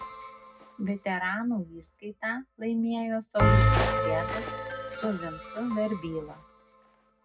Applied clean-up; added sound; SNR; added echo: none; Bell; -3 dB; reverberation time 0.4 s.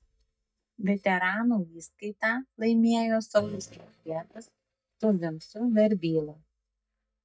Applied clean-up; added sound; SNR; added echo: neural mask model DeepFilterNet 3.